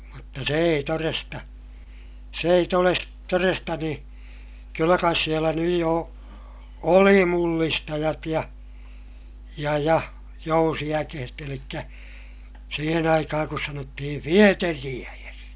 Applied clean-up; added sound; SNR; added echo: none; none; none; none.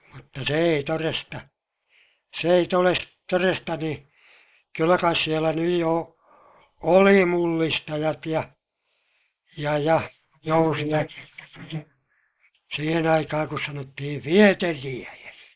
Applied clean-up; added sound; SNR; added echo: neural mask model Resemble Enhance denoiser.